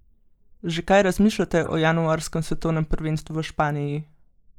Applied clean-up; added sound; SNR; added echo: neural mask model Resemble Enhance denoiser.